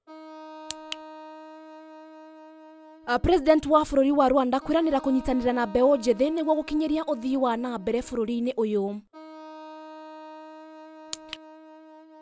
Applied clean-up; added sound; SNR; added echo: none; Wind instrument, woodwind instrument; 19 dB; none.